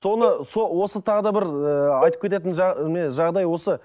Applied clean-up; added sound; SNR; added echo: neural mask model DeepFilterNet 3.